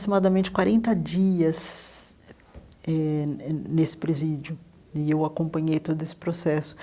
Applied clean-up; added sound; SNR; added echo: none; none; none; none.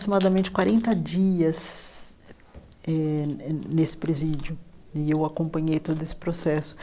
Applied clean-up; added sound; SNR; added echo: none; Chewing, mastication; 16 dB; none.